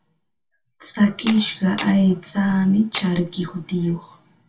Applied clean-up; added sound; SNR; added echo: none; Tools; 12 dB; reverberation time 0.2 s.